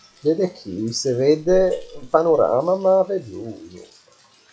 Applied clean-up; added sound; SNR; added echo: classical method log-MMSE.